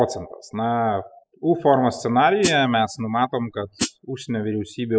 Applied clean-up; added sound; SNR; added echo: classical method spectral subtraction.